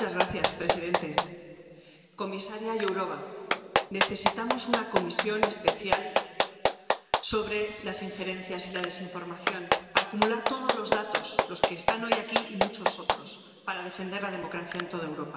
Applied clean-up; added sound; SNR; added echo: none; Clapping; -2 dB; reverberation time 2.8 s.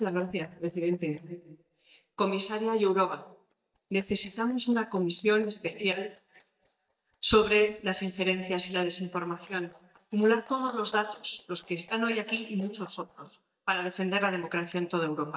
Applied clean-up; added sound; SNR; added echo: neural mask model DeepFilterNet 3.